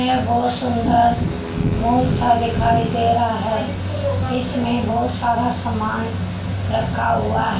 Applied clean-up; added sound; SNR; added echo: none; Wind instrument, woodwind instrument; 15 dB; reverberation time 0.3 s.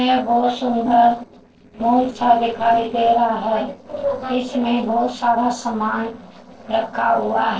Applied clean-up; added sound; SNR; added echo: neural separator model SepFormer DNS4.